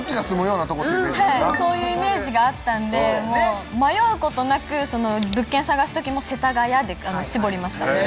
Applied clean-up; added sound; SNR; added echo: none; none; none; none.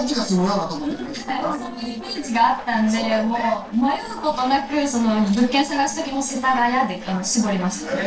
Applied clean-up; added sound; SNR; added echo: neural separator model SepFormer DNS4.